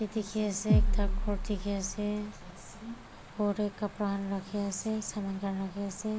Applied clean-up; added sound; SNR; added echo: none; Bass drum; -4 dB; none.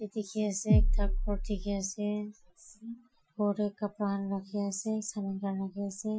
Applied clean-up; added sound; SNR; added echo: classical method Wiener filter.